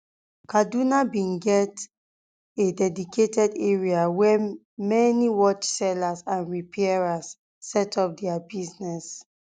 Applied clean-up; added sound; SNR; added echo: none; none; none; none.